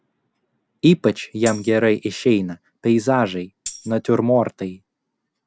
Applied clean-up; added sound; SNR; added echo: none; Tambourine; 18 dB; none.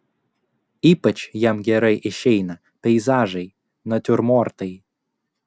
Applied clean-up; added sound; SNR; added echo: none; none; none; none.